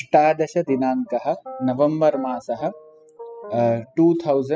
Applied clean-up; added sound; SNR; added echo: classical method spectral subtraction.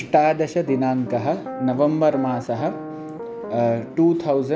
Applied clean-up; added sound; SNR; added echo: none; Piano; 12 dB; none.